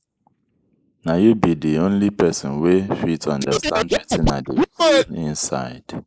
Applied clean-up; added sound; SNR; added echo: neural mask model Resemble Enhance denoiser.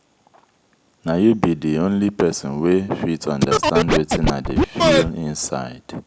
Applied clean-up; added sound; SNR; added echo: none; Scratching (performance technique); -3 dB; none.